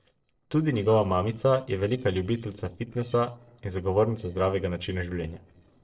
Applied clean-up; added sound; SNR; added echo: neural separator model SepFormer DNS4.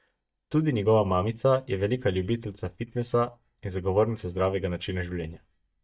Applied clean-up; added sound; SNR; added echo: neural mask model DeepFilterNet 3.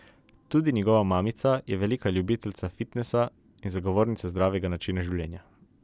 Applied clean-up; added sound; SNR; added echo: none; none; none; none.